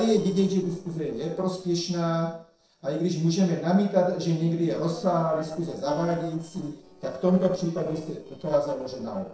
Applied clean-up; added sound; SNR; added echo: neural separator model SepFormer DNS4.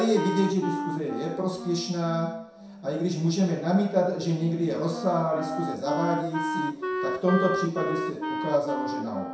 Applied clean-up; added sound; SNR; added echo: none; Wind instrument, woodwind instrument; 6 dB; reverberation time 0.7 s.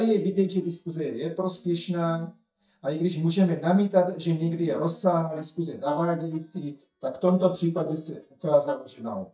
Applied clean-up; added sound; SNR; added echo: neural mask model DeepFilterNet 3.